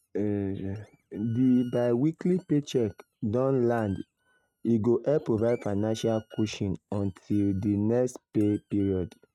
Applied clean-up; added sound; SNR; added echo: neural mask model RNNoise.